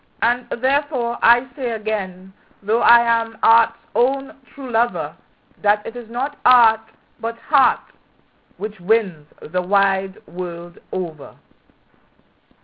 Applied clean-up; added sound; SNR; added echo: none; none; none; none.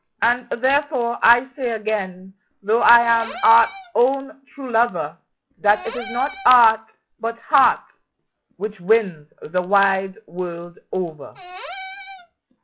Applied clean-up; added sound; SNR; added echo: classical method log-MMSE.